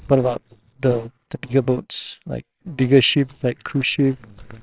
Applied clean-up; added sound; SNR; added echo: neural separator model SepFormer WHAMR!.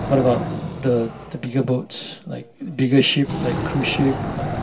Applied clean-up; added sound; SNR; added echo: none; Wild animals; 7 dB; reverberation time 0.2 s.